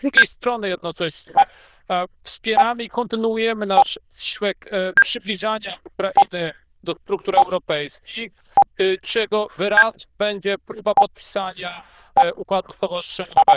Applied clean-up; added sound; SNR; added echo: neural diffusion model UNIVERSE++.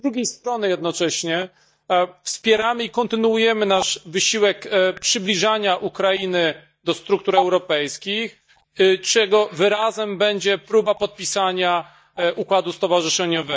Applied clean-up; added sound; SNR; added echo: neural mask model DeepFilterNet 3.